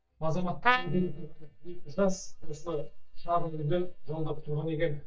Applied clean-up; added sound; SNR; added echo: neural mask model DeepFilterNet 3.